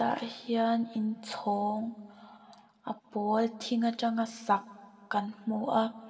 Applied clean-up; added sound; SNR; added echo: none; none; none; reverberation time 1.6 s.